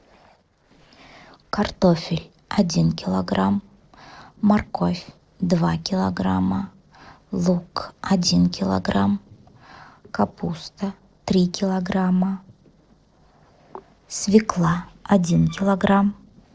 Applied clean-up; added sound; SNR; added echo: neural separator model SepFormer DNS4.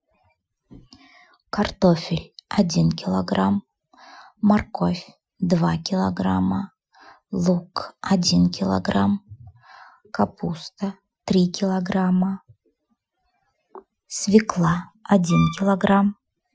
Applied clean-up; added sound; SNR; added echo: classical method Wiener filter.